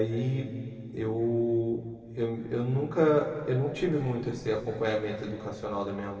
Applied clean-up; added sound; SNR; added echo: none; none; none; reverberation time 2.6 s.